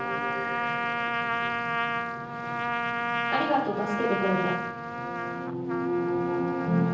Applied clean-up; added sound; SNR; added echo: none; Trumpet; 0 dB; reverberation time 0.7 s.